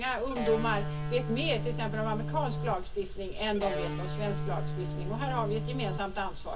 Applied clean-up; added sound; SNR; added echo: none; Electric guitar; 3 dB; reverberation time 0.1 s.